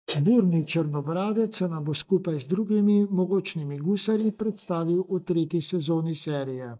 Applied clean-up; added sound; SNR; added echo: neural mask model DeepFilterNet 3.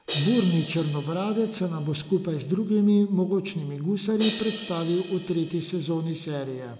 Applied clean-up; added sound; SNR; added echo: none; Crash cymbal; 10 dB; none.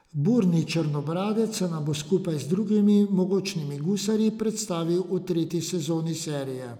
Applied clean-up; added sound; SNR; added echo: none; none; none; none.